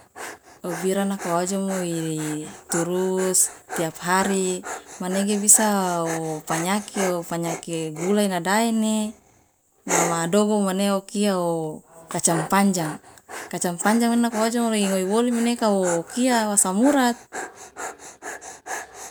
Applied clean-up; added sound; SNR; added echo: none; Dog; 12 dB; none.